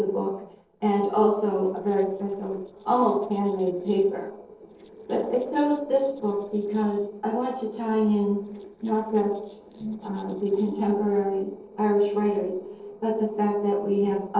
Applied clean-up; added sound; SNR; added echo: neural separator model SepFormer DNS4.